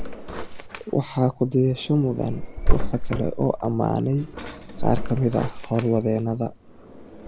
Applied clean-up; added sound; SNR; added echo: none; Drawer open or close; 1 dB; none.